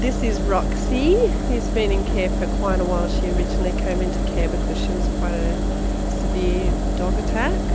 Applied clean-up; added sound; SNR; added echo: none; Engine; -5 dB; none.